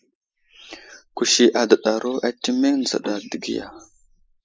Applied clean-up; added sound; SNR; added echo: neural mask model Resemble Enhance denoiser.